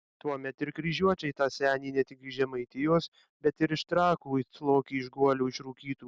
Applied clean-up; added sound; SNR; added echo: none; none; none; none.